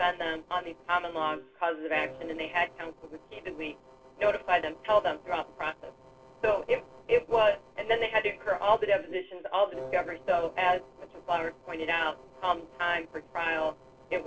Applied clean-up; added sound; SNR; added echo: neural separator model SepFormer DNS4.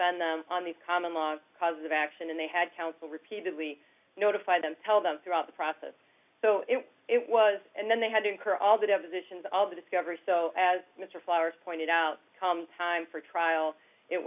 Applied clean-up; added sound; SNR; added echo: none; none; none; none.